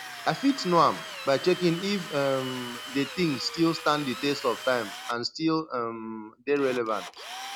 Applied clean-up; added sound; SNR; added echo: none; Drill; 13 dB; none.